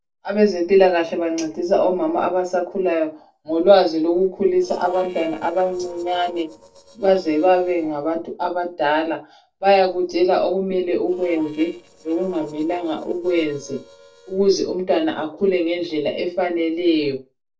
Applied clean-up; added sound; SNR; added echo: neural separator model SepFormer DNS4.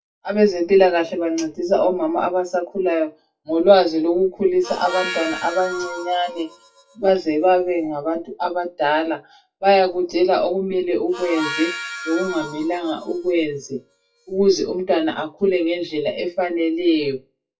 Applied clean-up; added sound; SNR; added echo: classical method WPE with log-MMSE.